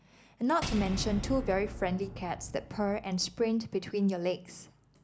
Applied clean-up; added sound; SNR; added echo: none; Shatter / Boom; 8 dB; none.